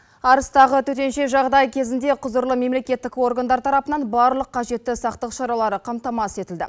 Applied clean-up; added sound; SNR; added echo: none; none; none; none.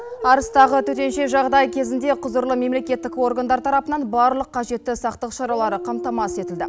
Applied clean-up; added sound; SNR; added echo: none; Dog; 12 dB; none.